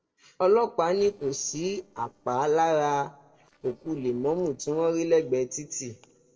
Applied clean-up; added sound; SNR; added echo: neural separator model SepFormer DNS4.